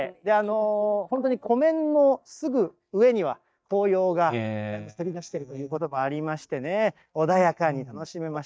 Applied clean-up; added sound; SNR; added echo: neural mask model DeepFilterNet 3.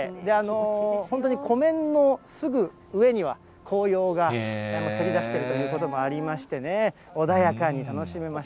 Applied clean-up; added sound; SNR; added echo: none; none; none; none.